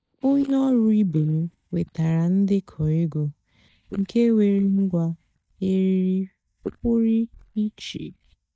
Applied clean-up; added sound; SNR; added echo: neural mask model DeepFilterNet 3.